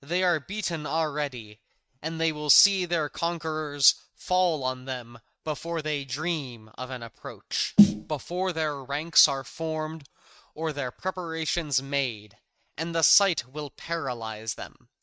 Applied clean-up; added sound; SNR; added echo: neural mask model RNNoise.